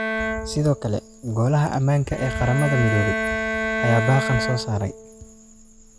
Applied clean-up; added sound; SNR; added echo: none; Bowed string instrument; 5 dB; none.